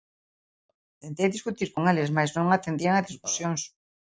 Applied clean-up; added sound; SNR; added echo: neural mask model DeepFilterNet 3.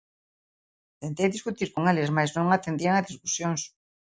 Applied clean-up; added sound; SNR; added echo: none; none; none; none.